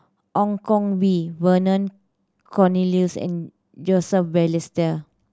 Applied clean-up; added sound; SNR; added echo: none; none; none; none.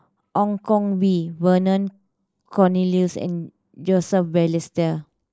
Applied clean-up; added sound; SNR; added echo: neural mask model Resemble Enhance denoiser.